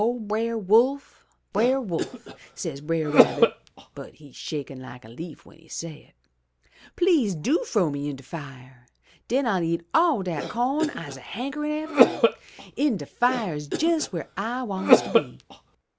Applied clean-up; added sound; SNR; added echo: none; Cough; -1 dB; none.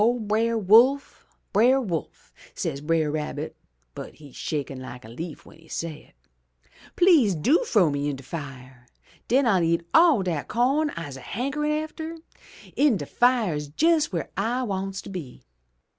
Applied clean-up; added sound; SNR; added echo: none; none; none; none.